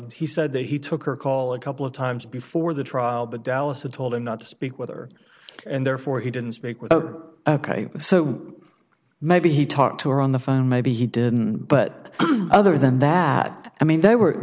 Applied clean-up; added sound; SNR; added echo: none; none; none; none.